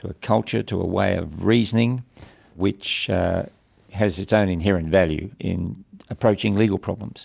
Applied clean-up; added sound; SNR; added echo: none; none; none; none.